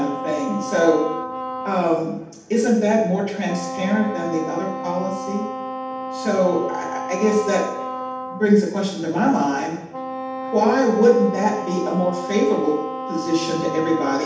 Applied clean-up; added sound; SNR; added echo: none; Wind instrument, woodwind instrument; 8 dB; reverberation time 0.8 s.